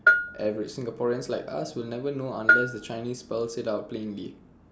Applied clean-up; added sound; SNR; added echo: none; Bell; -3 dB; none.